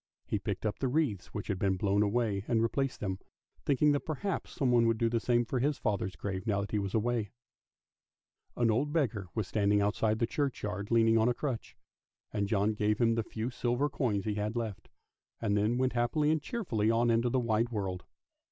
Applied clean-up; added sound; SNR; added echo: none; none; none; none.